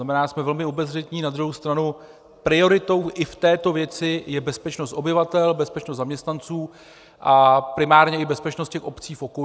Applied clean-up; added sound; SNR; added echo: none; none; none; none.